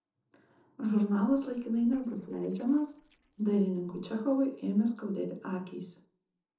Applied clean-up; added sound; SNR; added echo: neural separator model SepFormer DNS4.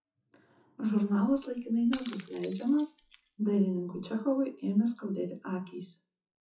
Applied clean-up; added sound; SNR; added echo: classical method WPE with log-MMSE.